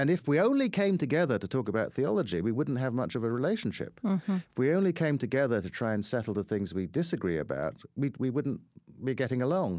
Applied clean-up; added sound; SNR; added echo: none; none; none; none.